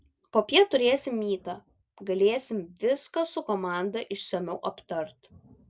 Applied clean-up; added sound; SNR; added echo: none; none; none; none.